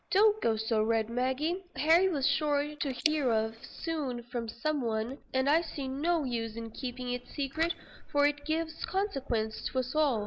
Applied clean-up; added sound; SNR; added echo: neural mask model Resemble Enhance denoiser.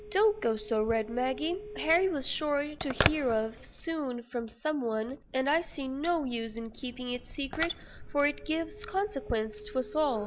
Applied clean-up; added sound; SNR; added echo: none; Telephone; 9 dB; none.